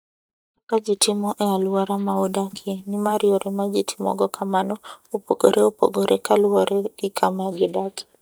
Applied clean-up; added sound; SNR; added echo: neural mask model DeepFilterNet 3.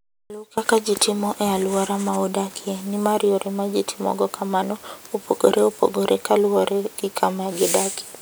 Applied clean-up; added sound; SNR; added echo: none; none; none; none.